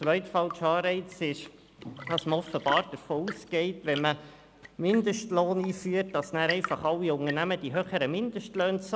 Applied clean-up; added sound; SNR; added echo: none; Tap / Fill (with liquid) / Trickle, dribble / Chirp, tweet / Engine; 14 dB; none.